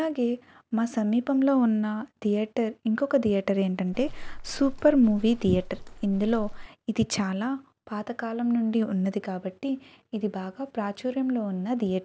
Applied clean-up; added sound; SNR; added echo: none; Livestock, farm animals, working animals; 10 dB; none.